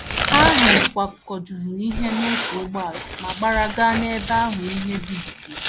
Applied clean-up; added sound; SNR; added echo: none; Tearing; 2 dB; none.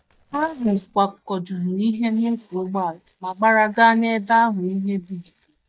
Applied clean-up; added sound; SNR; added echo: neural mask model DeepFilterNet 3.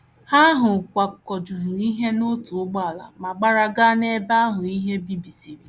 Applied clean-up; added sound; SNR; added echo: none; none; none; none.